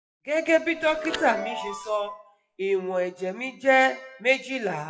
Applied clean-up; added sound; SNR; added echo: classical method WPE with log-MMSE.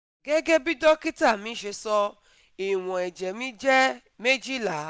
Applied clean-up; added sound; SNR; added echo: none; none; none; none.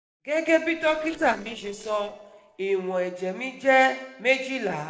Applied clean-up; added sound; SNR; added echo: neural separator model SepFormer DNS4.